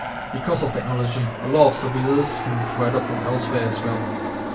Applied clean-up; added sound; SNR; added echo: none; Aircraft; 5 dB; reverberation time 0.3 s.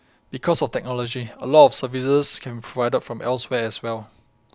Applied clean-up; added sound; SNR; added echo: none; none; none; none.